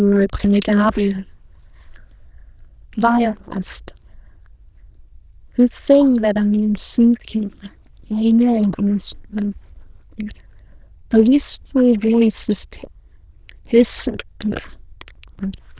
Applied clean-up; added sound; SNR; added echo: neural diffusion model UNIVERSE++.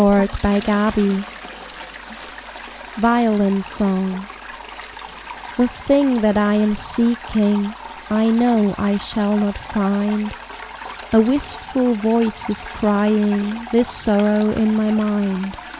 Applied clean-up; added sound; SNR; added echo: none; Toilet flush; 15 dB; none.